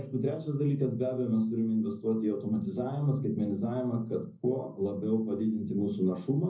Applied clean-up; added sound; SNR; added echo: none; none; none; reverberation time 0.4 s.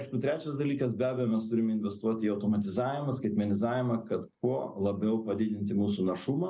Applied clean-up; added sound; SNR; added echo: none; none; none; none.